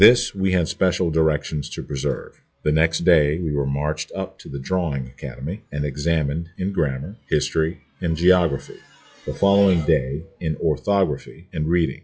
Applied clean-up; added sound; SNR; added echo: classical method log-MMSE.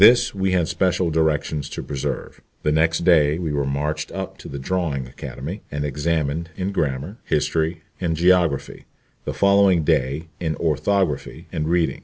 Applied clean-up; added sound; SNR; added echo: none; none; none; none.